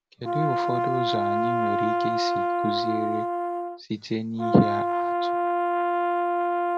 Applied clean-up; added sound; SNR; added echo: none; Brass instrument; -4 dB; none.